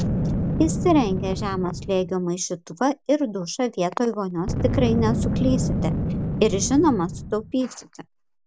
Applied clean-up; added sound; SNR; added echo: none; Boom; 3 dB; none.